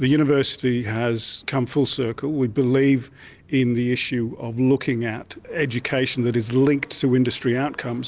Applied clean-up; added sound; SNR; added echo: none; none; none; none.